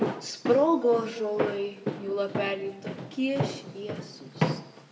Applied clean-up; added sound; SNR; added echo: none; Walk, footsteps; 4 dB; reverberation time 1.1 s.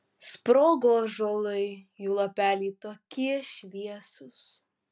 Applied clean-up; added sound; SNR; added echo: none; none; none; none.